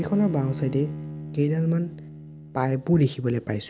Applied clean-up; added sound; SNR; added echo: none; Bowed string instrument; 12 dB; none.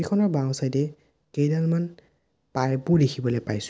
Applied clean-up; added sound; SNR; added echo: none; none; none; none.